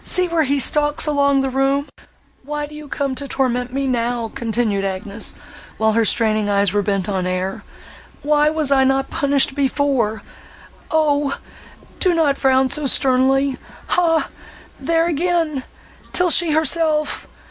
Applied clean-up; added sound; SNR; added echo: none; none; none; none.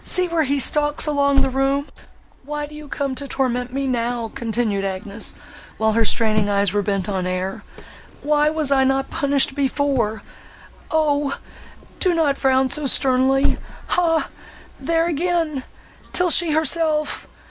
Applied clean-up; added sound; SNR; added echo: none; Cricket; 3 dB; none.